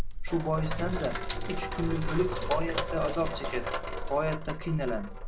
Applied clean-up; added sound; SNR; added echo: none; Sink (filling or washing); 0 dB; none.